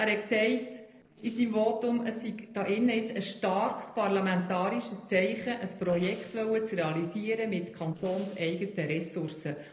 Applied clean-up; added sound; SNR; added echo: neural separator model SepFormer DNS4.